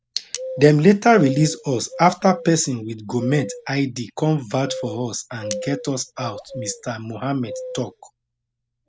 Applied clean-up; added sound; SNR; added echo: none; Cutlery, silverware + Bird vocalization, bird call, bird song; 14 dB; none.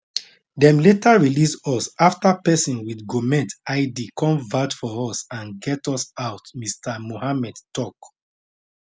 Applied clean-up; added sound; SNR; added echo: none; none; none; none.